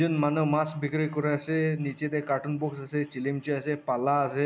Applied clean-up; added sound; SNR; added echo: none; none; none; none.